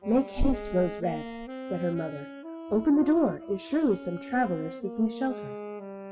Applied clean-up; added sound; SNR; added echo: classical method WPE with log-MMSE.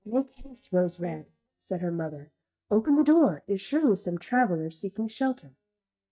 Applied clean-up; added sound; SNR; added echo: neural mask model DeepFilterNet 3.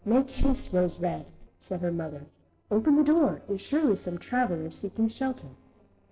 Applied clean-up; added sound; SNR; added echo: neural separator model SepFormer DNS4.